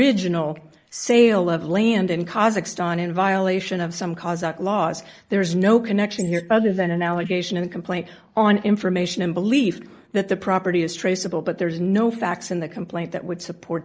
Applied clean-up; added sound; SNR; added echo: neural mask model Resemble Enhance denoiser.